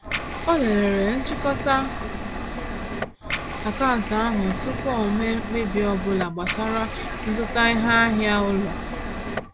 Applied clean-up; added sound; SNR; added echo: none; Liquid; 5 dB; none.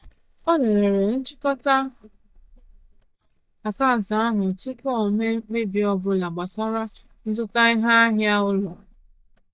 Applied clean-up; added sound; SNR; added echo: neural mask model DeepFilterNet 3.